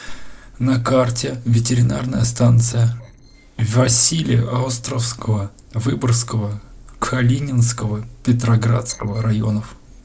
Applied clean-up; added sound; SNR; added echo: neural separator model SepFormer DNS4.